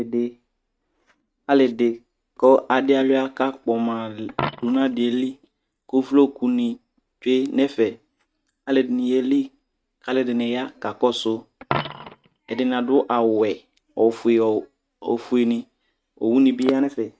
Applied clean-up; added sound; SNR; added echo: neural mask model RNNoise.